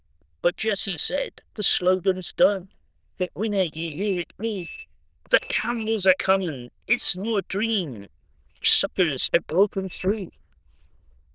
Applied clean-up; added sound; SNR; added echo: neural diffusion model UNIVERSE++.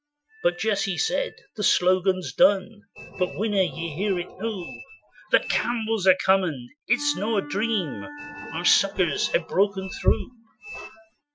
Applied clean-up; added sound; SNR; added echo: classical method Wiener filter.